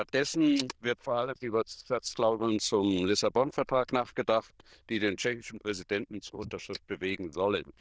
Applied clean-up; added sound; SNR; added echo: neural diffusion model UNIVERSE++.